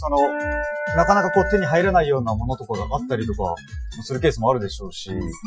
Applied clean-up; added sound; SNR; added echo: classical method Wiener filter.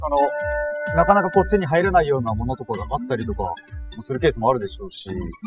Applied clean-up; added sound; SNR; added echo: classical method spectral subtraction.